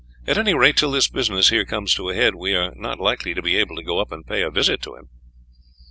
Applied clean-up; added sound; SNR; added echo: none; none; none; none.